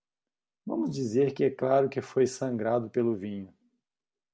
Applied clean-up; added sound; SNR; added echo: none; none; none; none.